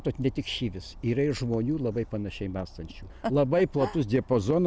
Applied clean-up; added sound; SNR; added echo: none; none; none; none.